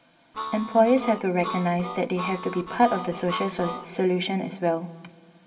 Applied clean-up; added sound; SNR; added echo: none; Harmonica; 10 dB; reverberation time 1.6 s.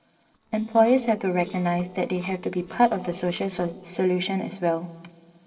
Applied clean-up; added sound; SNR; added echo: neural separator model SepFormer DNS4.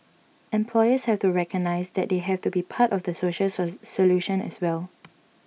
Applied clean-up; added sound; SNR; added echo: none; none; none; none.